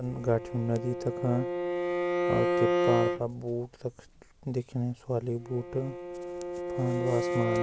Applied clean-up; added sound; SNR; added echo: none; Bowed string instrument; 0 dB; none.